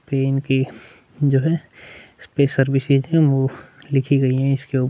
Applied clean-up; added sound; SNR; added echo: none; none; none; none.